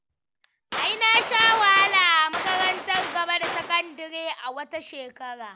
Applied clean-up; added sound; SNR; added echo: none; Gunshot, gunfire; 9 dB; none.